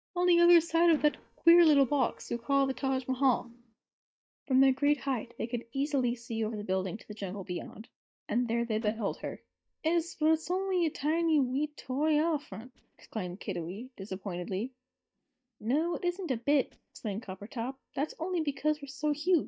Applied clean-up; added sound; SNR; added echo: neural mask model DeepFilterNet 3.